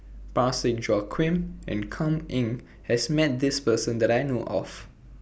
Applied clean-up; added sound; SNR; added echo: none; none; none; none.